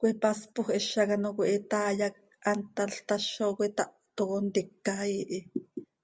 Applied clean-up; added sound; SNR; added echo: none; none; none; none.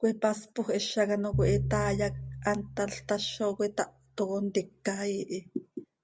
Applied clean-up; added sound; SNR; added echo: none; Piano; 6 dB; none.